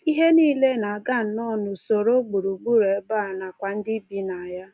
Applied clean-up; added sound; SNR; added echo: none; none; none; none.